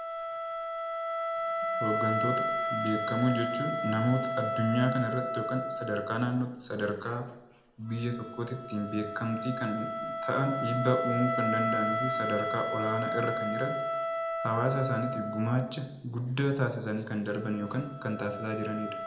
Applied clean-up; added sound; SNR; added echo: none; Wind instrument, woodwind instrument; 2 dB; reverberation time 0.7 s.